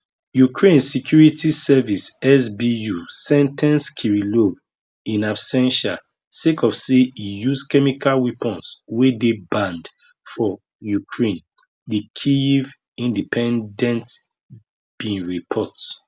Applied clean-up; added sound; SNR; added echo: none; none; none; none.